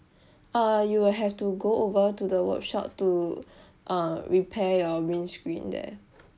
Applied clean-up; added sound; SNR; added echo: none; none; none; none.